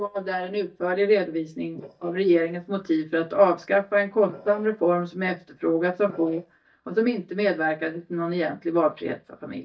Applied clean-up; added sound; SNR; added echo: neural mask model DeepFilterNet 3.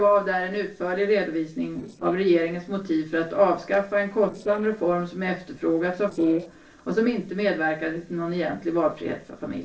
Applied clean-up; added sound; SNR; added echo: neural separator model SepFormer DNS4.